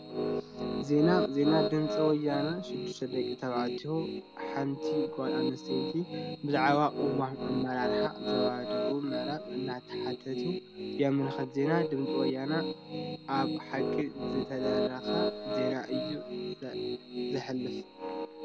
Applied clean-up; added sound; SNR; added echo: none; Piano; 1 dB; none.